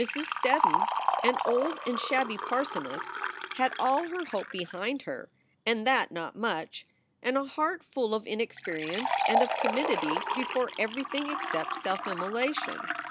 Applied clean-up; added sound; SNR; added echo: none; Liquid; 2 dB; none.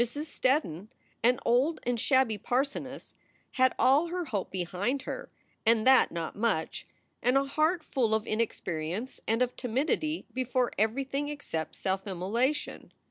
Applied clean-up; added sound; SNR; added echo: none; none; none; none.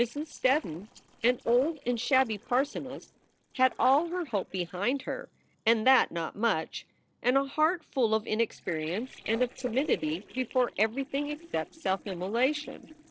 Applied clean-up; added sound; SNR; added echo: neural separator model SepFormer DNS4.